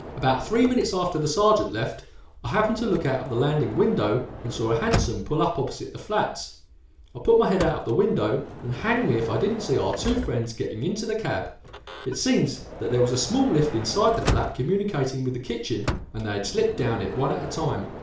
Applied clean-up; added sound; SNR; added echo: none; Sliding door / Motor vehicle (road); 10 dB; reverberation time 0.4 s.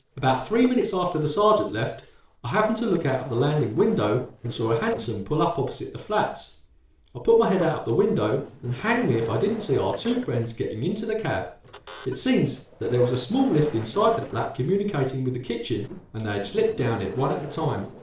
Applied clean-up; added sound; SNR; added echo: neural separator model SepFormer DNS4.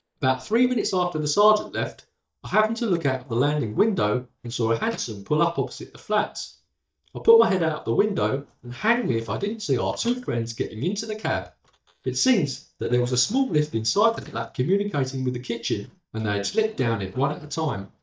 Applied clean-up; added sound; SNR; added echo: neural mask model DeepFilterNet 3.